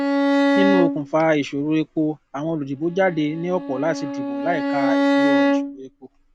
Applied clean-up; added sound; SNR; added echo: none; Bowed string instrument; -2 dB; none.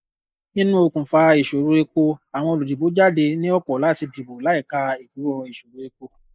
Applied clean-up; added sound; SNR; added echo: neural mask model Resemble Enhance denoiser.